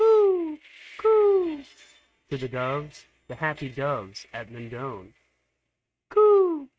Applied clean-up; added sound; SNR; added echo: neural mask model RNNoise.